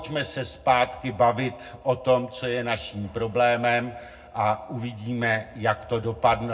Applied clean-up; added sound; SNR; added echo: none; none; none; reverberation time 0.3 s.